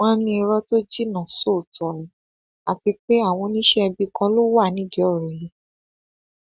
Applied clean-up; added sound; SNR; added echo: none; none; none; none.